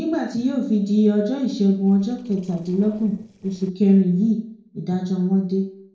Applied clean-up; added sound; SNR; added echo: neural separator model SepFormer DNS4.